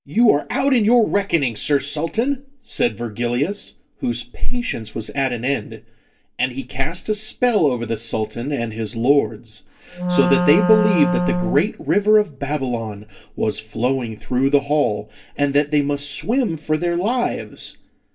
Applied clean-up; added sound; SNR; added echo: none; Wind instrument, woodwind instrument; 1 dB; reverberation time 0.2 s.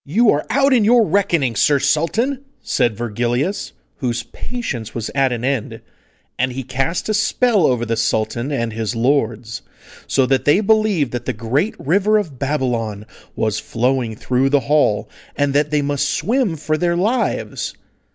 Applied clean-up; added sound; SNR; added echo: none; none; none; none.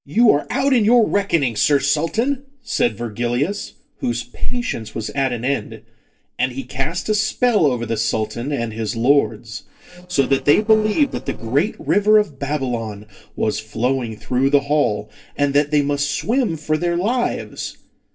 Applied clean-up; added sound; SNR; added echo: neural separator model SepFormer DNS4.